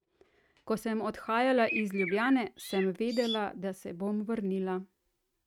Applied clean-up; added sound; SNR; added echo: neural mask model RNNoise.